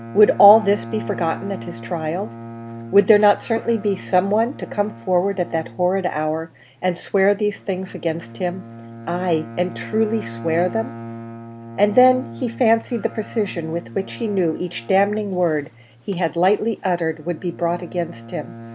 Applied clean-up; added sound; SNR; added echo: none; Bowed string instrument; 15 dB; none.